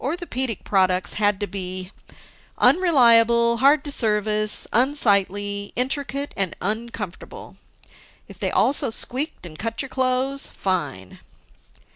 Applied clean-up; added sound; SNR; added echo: none; none; none; none.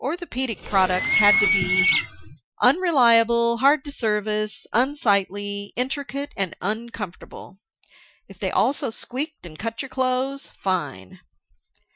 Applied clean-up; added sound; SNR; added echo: classical method Wiener filter.